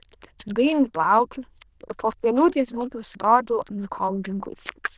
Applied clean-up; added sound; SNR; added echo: neural diffusion model UNIVERSE++.